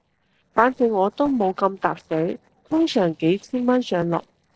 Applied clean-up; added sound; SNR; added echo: neural separator model SepFormer DNS4.